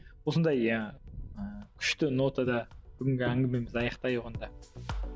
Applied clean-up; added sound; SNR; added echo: none; Wind; 18 dB; none.